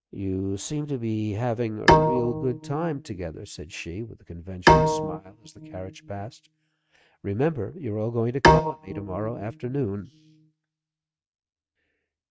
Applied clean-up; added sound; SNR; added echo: neural mask model RNNoise.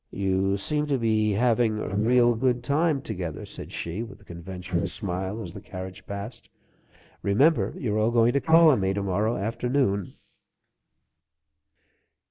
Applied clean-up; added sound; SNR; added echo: neural mask model Resemble Enhance denoiser.